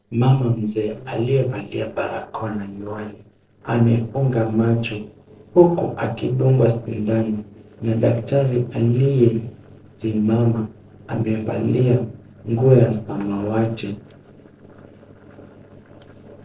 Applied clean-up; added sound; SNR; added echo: neural separator model SepFormer DNS4.